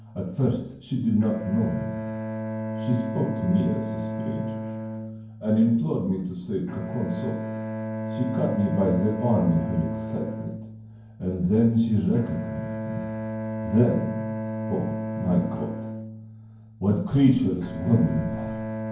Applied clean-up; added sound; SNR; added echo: none; Bowed string instrument; 6 dB; reverberation time 0.9 s.